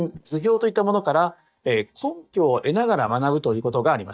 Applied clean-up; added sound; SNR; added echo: neural mask model DeepFilterNet 3.